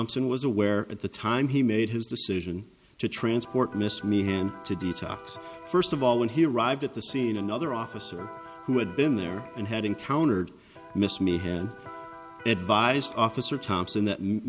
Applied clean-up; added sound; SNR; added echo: none; Electric guitar; 17 dB; none.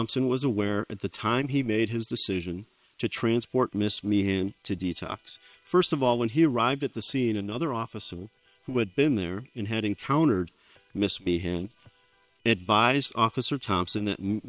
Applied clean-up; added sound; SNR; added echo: neural separator model SepFormer WHAM!.